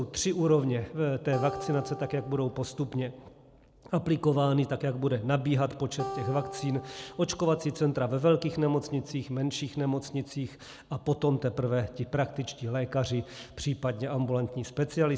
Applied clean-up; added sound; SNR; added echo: none; Acoustic guitar; 13 dB; none.